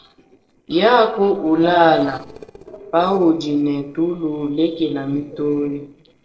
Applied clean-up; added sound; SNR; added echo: neural separator model SepFormer DNS4.